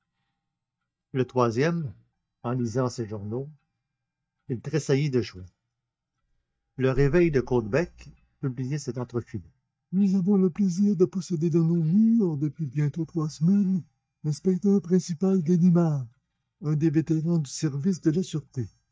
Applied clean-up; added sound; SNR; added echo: neural mask model DeepFilterNet 3.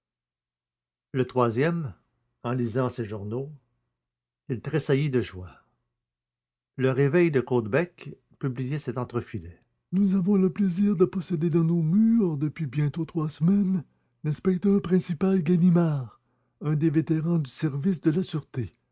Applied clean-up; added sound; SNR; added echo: none; none; none; none.